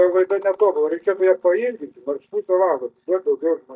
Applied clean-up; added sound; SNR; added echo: neural mask model DeepFilterNet 3.